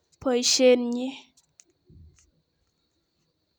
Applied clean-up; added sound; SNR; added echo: none; none; none; none.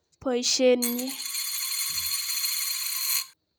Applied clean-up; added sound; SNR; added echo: none; Coin (dropping); 0 dB; none.